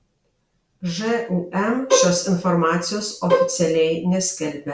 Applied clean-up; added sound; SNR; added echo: none; Bowed string instrument; -1 dB; none.